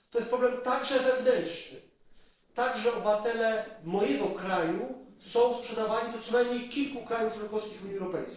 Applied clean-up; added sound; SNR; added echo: neural separator model SepFormer DNS4.